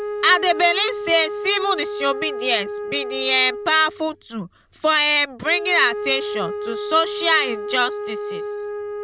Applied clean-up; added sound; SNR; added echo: none; Wind instrument, woodwind instrument; 7 dB; none.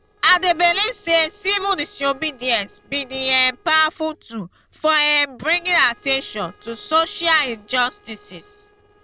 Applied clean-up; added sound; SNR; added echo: neural separator model SepFormer DNS4.